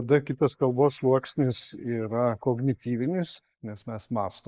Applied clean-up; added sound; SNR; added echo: neural mask model Resemble Enhance denoiser.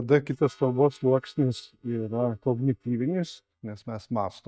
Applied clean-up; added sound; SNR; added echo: neural mask model DeepFilterNet 3.